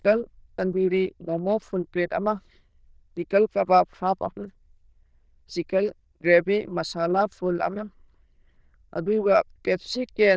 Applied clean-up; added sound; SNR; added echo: neural diffusion model UNIVERSE++.